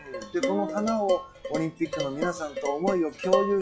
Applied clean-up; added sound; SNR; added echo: classical method log-MMSE.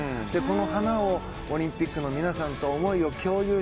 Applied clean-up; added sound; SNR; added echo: none; none; none; none.